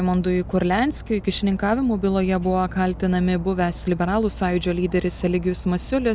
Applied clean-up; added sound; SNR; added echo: none; Dog; 13 dB; none.